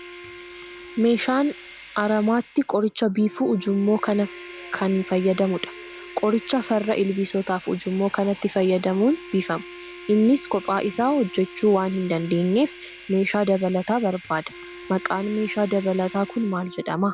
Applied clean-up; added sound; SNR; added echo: none; Wind instrument, woodwind instrument + Train; 18 dB; none.